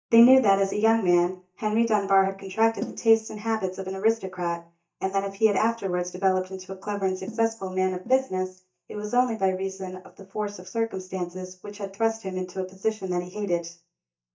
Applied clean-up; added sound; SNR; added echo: neural mask model DeepFilterNet 3.